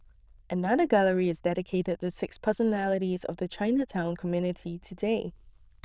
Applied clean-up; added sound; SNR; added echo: neural diffusion model UNIVERSE++.